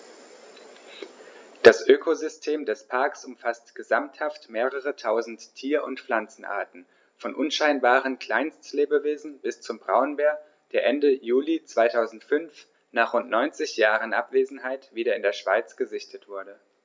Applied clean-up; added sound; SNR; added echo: none; none; none; none.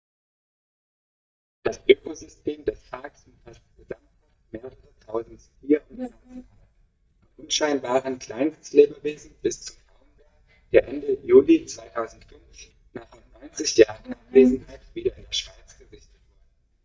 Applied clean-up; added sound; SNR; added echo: neural mask model DeepFilterNet 3.